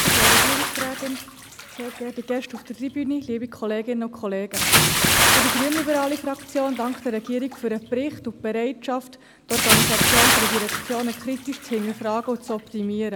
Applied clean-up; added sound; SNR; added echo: none; Bathtub (filling or washing) / Splash, splatter; -3 dB; none.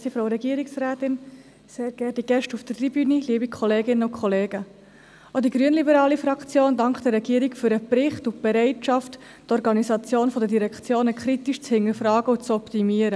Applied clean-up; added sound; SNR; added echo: none; none; none; none.